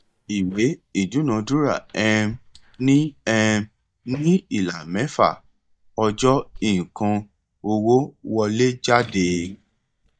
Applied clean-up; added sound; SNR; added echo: neural mask model DeepFilterNet 3.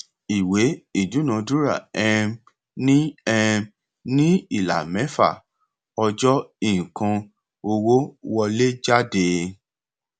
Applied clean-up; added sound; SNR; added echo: none; none; none; none.